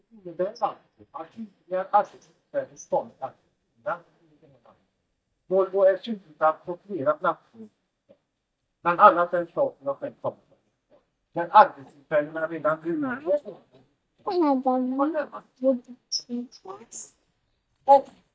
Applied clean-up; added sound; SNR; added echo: neural mask model DeepFilterNet 3.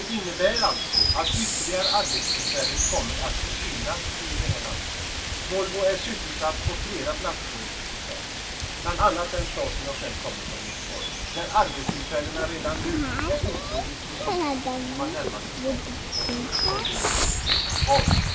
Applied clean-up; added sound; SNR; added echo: none; Bird vocalization, bird call, bird song; -3 dB; reverberation time 0.2 s.